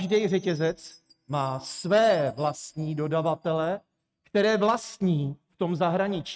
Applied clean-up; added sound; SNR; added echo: neural mask model RNNoise.